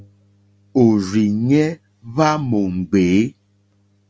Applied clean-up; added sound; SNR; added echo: none; none; none; none.